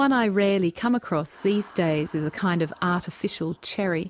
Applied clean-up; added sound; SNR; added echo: none; none; none; none.